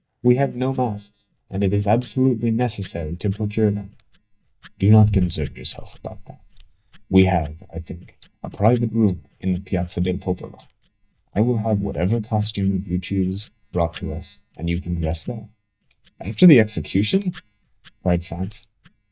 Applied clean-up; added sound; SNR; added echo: neural mask model DeepFilterNet 3.